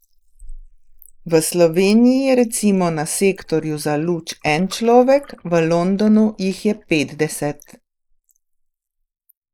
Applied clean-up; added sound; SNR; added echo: neural mask model Resemble Enhance denoiser.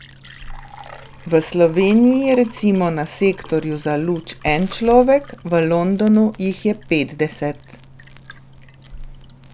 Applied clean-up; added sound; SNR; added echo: none; Liquid + Crackle; 19 dB; none.